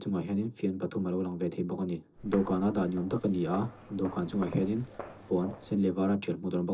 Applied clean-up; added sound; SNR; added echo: neural separator model SepFormer DNS4.